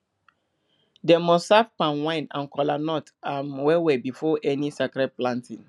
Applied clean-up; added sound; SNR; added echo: none; none; none; none.